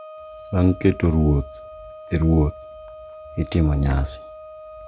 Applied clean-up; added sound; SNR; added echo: none; Wind instrument, woodwind instrument; 17 dB; none.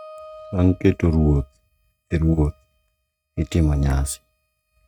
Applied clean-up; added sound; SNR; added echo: neural mask model RNNoise.